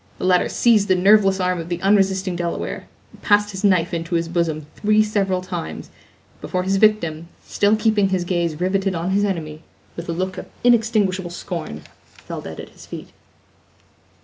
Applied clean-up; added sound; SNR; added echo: none; none; none; none.